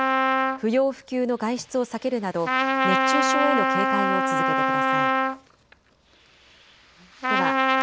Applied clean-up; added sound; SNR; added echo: none; Trumpet; -5 dB; none.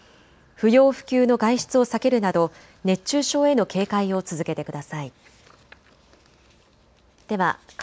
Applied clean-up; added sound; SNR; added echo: none; none; none; none.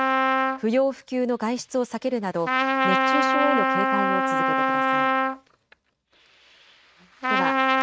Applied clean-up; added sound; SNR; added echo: neural mask model RNNoise.